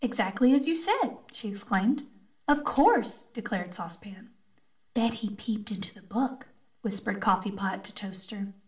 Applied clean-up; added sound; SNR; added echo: none; Tambourine; 16 dB; reverberation time 0.4 s.